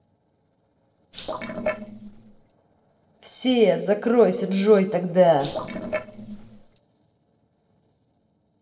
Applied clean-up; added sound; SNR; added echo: neural separator model SepFormer DNS4.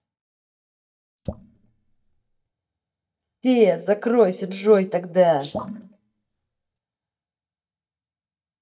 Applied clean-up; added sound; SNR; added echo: neural mask model DeepFilterNet 3.